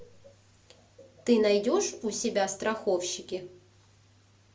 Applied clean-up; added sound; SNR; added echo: none; none; none; none.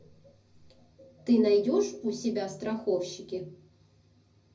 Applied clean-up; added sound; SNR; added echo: none; none; none; reverberation time 0.4 s.